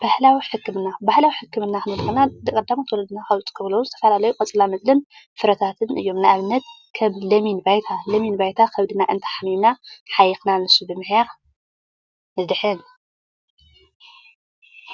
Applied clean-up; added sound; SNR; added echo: none; none; none; none.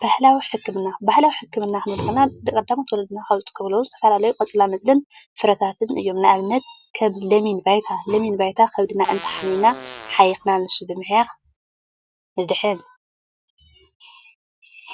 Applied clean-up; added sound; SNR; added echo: none; Fart; 15 dB; none.